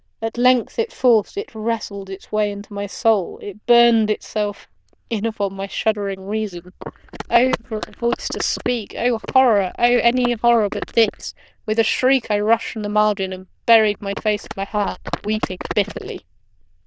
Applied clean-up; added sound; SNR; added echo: neural diffusion model UNIVERSE++.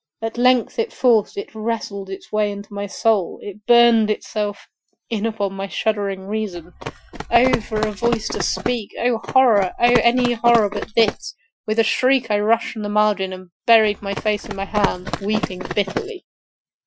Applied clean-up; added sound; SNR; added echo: classical method Wiener filter.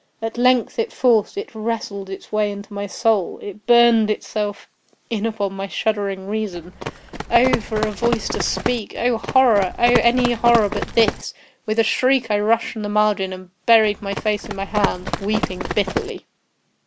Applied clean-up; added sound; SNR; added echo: none; Run; 6 dB; none.